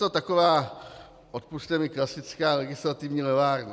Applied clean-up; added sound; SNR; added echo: none; none; none; none.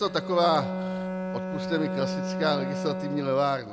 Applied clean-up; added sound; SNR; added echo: none; Bowed string instrument; 4 dB; none.